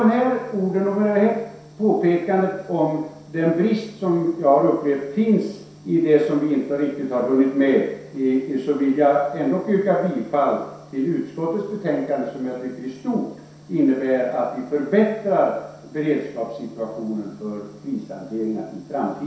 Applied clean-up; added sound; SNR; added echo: none; none; none; reverberation time 0.7 s.